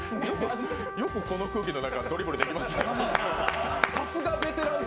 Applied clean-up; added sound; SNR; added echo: none; Trumpet; 9 dB; none.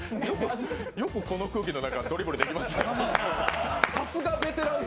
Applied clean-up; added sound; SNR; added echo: none; none; none; none.